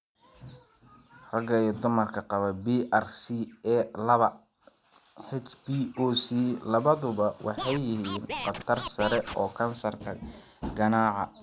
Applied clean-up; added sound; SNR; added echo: none; Scratching (performance technique); 8 dB; none.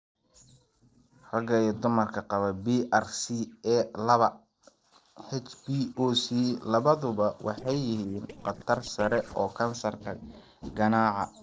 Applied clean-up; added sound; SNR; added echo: neural separator model SepFormer DNS4.